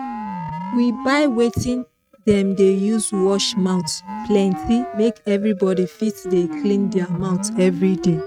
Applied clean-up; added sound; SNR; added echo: neural mask model RNNoise.